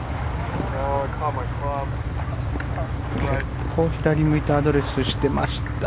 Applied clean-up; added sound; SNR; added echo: none; none; none; none.